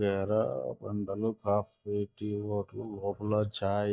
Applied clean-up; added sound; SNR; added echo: neural mask model DeepFilterNet 3.